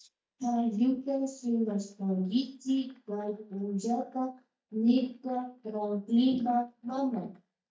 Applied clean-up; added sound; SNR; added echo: neural mask model DeepFilterNet 3.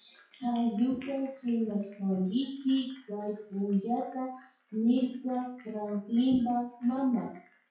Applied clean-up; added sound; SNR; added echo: classical method WPE with log-MMSE.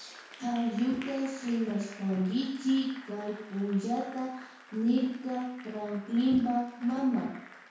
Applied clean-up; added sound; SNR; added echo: none; Applause; 19 dB; reverberation time 0.6 s.